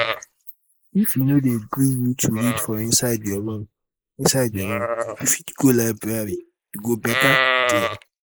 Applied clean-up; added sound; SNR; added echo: neural mask model Resemble Enhance denoiser.